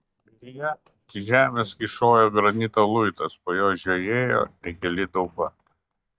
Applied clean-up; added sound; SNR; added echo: neural mask model DeepFilterNet 3.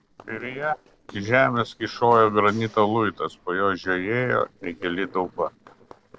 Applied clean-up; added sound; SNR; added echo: neural separator model SepFormer DNS4.